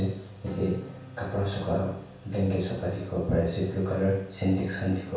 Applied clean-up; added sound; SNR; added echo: none; Acoustic guitar; 20 dB; reverberation time 0.7 s.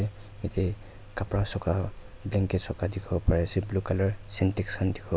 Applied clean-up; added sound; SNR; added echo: none; none; none; none.